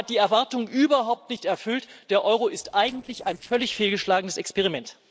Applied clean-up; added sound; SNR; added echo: neural separator model SepFormer DNS4.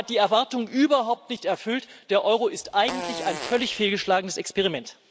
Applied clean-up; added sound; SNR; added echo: none; Fart; 11 dB; none.